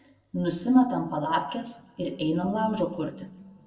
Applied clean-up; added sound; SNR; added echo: none; none; none; reverberation time 1.0 s.